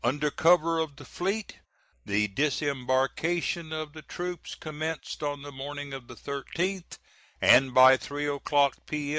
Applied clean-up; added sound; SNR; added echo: none; none; none; none.